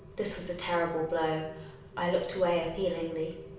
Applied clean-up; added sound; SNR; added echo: none; Rain; 16 dB; reverberation time 0.7 s.